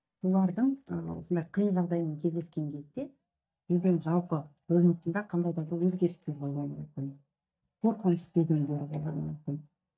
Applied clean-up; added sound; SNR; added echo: neural mask model DeepFilterNet 3.